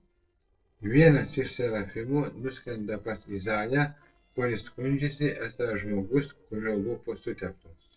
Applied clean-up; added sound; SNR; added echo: neural separator model SepFormer DNS4.